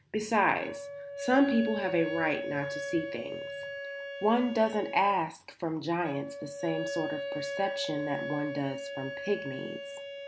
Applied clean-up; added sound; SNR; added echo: none; Wind instrument, woodwind instrument; 7 dB; none.